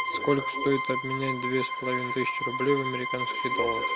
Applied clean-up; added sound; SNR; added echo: none; Bowed string instrument; 1 dB; none.